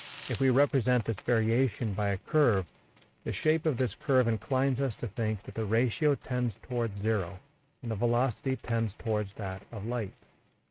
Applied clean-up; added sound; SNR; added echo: neural mask model RNNoise.